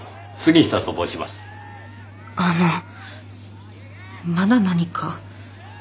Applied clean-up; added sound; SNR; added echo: none; none; none; none.